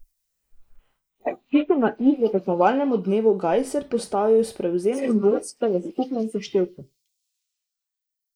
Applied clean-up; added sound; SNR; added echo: neural mask model Resemble Enhance denoiser.